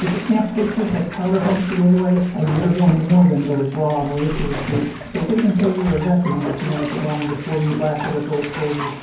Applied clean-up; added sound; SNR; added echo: none; Bathtub (filling or washing); 11 dB; reverberation time 0.9 s.